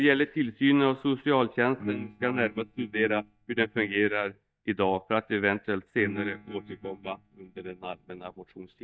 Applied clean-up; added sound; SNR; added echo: neural mask model DeepFilterNet 3.